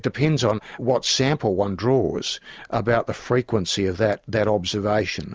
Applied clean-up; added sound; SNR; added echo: none; none; none; none.